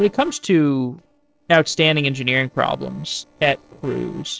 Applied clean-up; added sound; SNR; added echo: neural separator model SepFormer DNS4.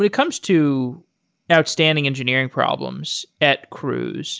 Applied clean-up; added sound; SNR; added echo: none; none; none; none.